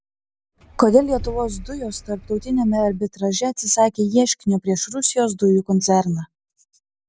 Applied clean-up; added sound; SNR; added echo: none; Engine starting / Car; 15 dB; none.